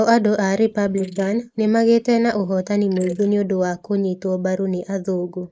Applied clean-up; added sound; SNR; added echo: neural mask model Resemble Enhance denoiser.